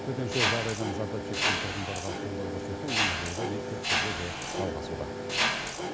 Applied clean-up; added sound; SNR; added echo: none; Mechanisms; -5 dB; none.